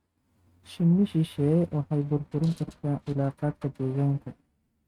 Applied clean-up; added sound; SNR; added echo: neural mask model RNNoise.